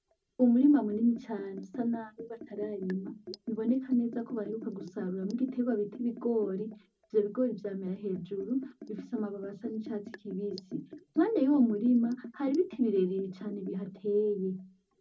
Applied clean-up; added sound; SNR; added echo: none; Liquid; 17 dB; reverberation time 0.4 s.